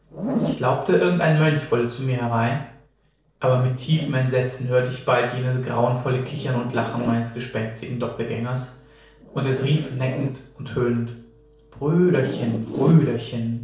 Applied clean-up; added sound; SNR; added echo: neural separator model SepFormer DNS4.